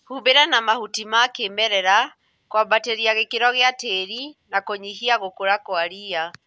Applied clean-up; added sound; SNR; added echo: none; none; none; none.